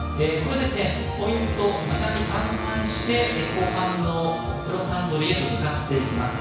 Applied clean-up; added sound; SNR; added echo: none; Wind instrument, woodwind instrument; 12 dB; reverberation time 1.1 s.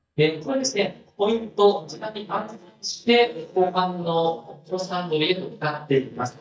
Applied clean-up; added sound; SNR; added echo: neural mask model DeepFilterNet 3.